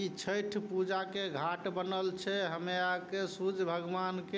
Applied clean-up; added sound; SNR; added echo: none; none; none; none.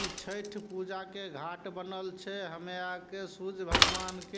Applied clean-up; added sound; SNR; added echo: none; Mechanisms / Bicycle; -3 dB; none.